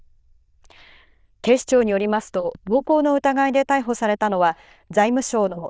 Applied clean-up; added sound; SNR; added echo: neural diffusion model UNIVERSE++.